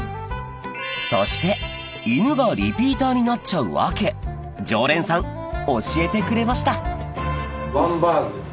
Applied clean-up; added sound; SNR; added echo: none; none; none; none.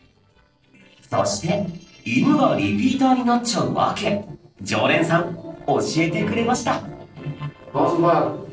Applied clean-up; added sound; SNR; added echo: neural separator model SepFormer DNS4.